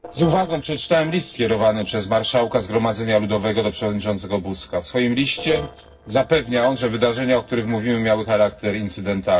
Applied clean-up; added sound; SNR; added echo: neural separator model SepFormer DNS4.